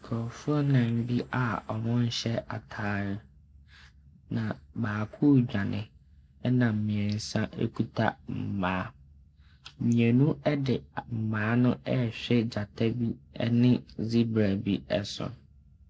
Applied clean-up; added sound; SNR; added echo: none; none; none; none.